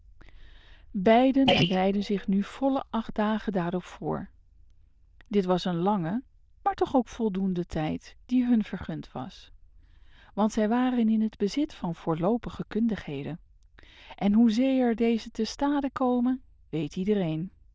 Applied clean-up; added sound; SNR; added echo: neural diffusion model UNIVERSE++.